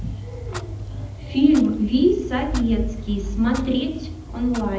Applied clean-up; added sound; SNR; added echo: none; Clock; 8 dB; reverberation time 0.8 s.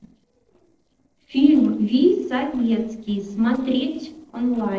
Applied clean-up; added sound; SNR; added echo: neural separator model SepFormer DNS4.